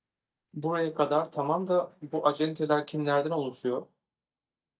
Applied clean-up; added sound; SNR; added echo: neural mask model DeepFilterNet 3.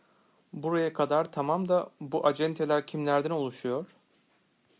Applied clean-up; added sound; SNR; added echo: none; none; none; none.